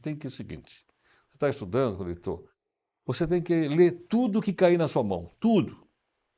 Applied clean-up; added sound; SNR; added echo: neural mask model Resemble Enhance denoiser.